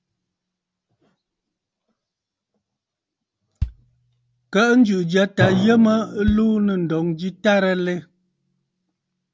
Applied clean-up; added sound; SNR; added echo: none; Bass drum + Drum; 11 dB; none.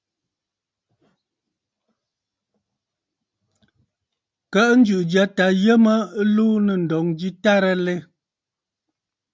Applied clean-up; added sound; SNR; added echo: none; none; none; none.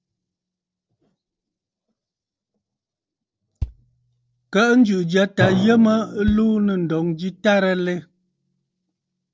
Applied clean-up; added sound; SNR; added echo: neural separator model SepFormer DNS4.